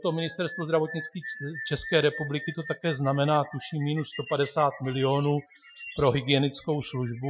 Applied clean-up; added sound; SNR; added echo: classical method Wiener filter.